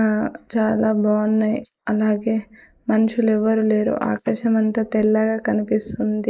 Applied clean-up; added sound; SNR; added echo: neural mask model Resemble Enhance denoiser.